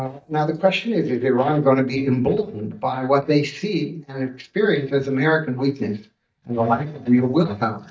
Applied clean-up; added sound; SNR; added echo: neural mask model DeepFilterNet 3.